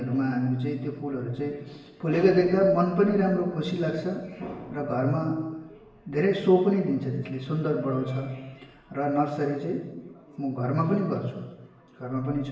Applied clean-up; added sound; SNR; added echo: none; none; none; reverberation time 1.1 s.